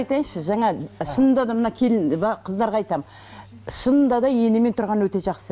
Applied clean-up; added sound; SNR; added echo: none; none; none; none.